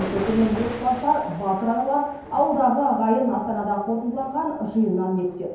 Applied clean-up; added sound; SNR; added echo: none; Thunder; 14 dB; reverberation time 0.9 s.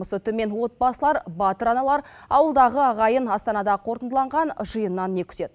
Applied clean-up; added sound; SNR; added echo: none; none; none; none.